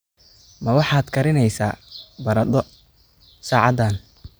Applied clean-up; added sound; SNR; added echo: none; none; none; none.